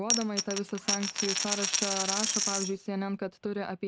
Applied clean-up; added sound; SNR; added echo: none; Coin (dropping); -2 dB; none.